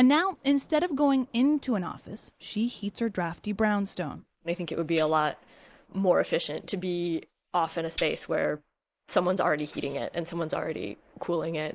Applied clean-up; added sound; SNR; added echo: neural mask model Resemble Enhance denoiser.